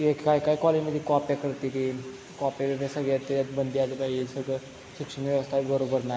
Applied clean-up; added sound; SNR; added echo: none; none; none; none.